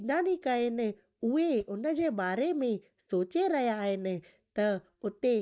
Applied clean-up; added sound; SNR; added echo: neural mask model DeepFilterNet 3.